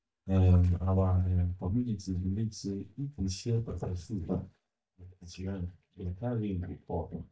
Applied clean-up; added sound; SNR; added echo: neural mask model DeepFilterNet 3.